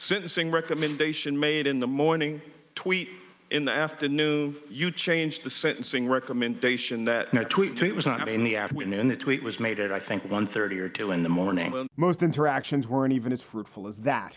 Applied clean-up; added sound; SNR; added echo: none; none; none; none.